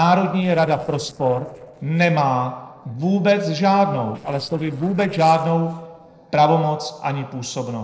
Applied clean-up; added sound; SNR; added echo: neural separator model SepFormer DNS4.